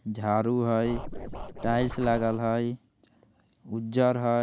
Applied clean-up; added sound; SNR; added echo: none; Scratching (performance technique); 10 dB; none.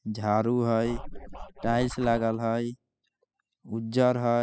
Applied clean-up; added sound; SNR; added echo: classical method spectral subtraction.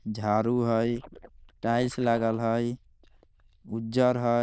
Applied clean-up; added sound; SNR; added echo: neural diffusion model UNIVERSE++.